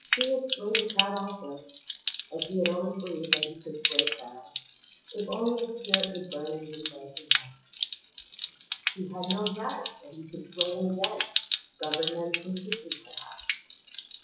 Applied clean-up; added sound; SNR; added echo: classical method WPE with log-MMSE.